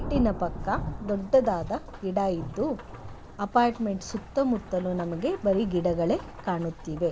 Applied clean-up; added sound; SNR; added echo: none; Rain / Thunderstorm; 10 dB; none.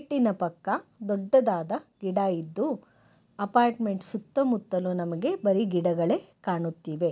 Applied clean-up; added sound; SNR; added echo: none; none; none; none.